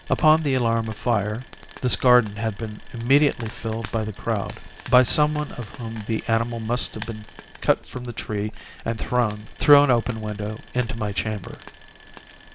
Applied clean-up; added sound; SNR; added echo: none; Frying (food); 17 dB; none.